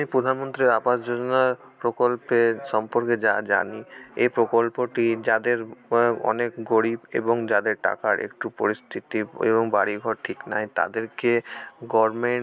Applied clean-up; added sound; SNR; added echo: none; none; none; none.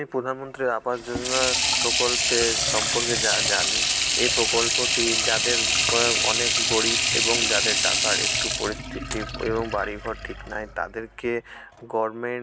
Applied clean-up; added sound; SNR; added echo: none; Sink (filling or washing) / Water tap, faucet; -4 dB; none.